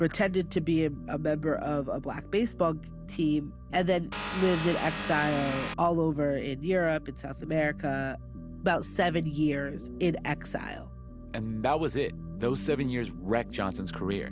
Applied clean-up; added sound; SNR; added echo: none; Vehicle; 6 dB; none.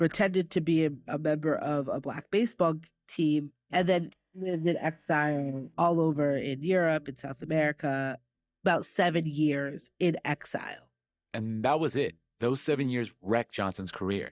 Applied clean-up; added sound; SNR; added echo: neural mask model DeepFilterNet 3.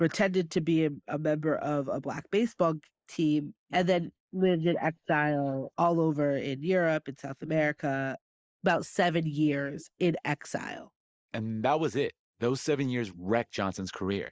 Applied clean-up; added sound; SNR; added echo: neural mask model Resemble Enhance denoiser.